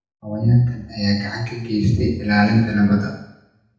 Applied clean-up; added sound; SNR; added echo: none; none; none; reverberation time 0.8 s.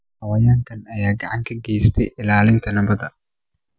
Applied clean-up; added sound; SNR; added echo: none; none; none; none.